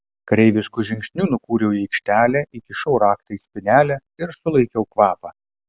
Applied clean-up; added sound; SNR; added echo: none; none; none; none.